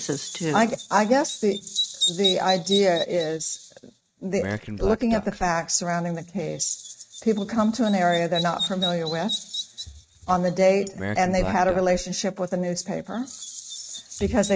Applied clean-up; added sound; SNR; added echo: neural mask model RNNoise.